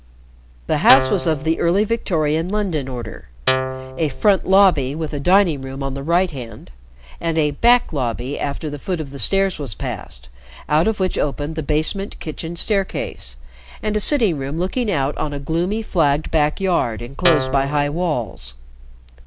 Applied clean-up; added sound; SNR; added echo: none; Guitar; 4 dB; none.